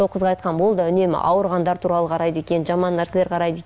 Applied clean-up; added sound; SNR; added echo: none; none; none; none.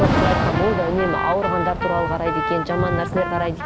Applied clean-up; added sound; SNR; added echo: none; Thunder / Rain + Trumpet; 0 dB; none.